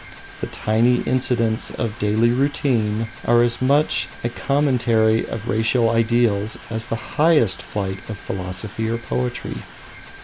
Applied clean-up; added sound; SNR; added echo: none; Mechanisms; 18 dB; none.